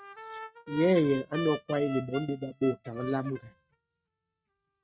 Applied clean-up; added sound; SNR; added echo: neural mask model RNNoise.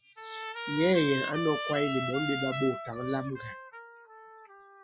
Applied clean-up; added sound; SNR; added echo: classical method Wiener filter.